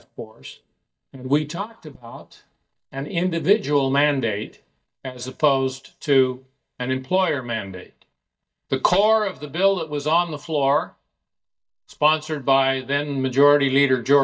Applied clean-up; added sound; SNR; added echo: neural mask model DeepFilterNet 3.